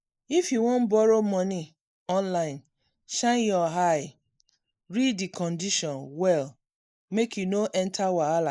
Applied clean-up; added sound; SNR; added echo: neural mask model Resemble Enhance denoiser.